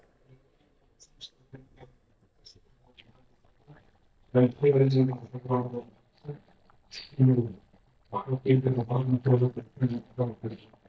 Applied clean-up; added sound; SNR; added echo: neural mask model DeepFilterNet 3.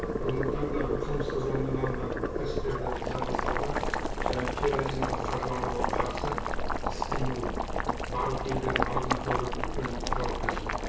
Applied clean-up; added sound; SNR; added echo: none; Boiling; -5 dB; reverberation time 0.6 s.